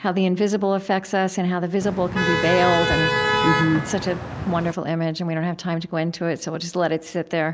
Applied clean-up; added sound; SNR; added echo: none; Motor vehicle (road); 0 dB; none.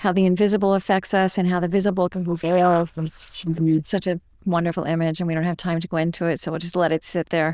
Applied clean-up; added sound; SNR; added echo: neural diffusion model UNIVERSE++.